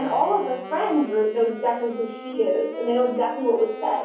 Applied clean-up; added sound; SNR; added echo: none; Wind instrument, woodwind instrument; 15 dB; reverberation time 0.6 s.